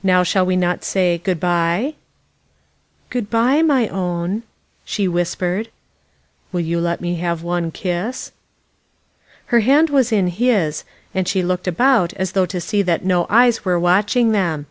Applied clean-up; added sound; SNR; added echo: none; none; none; none.